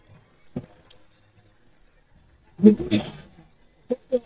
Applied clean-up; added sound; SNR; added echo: neural mask model DeepFilterNet 3.